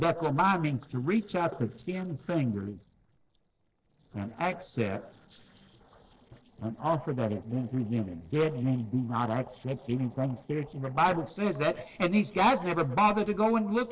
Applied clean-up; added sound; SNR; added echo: neural separator model SepFormer DNS4.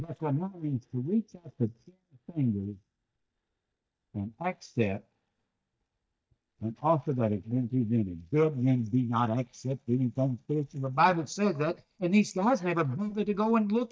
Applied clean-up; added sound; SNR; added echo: neural mask model DeepFilterNet 3.